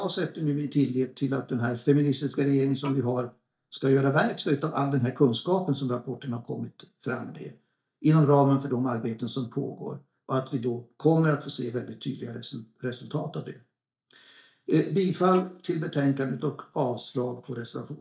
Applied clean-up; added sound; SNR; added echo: neural mask model DeepFilterNet 3.